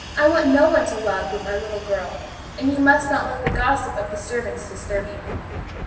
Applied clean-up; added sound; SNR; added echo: none; Bus; 10 dB; reverberation time 1.0 s.